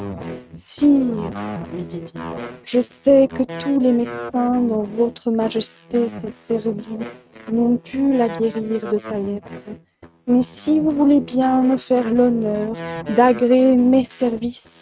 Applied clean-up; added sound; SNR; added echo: neural mask model RNNoise.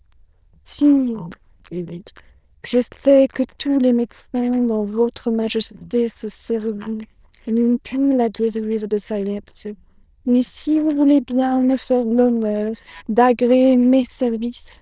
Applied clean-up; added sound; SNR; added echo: neural diffusion model UNIVERSE++.